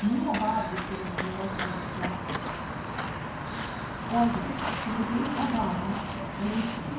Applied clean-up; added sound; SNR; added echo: none; Walk, footsteps; 2 dB; reverberation time 0.9 s.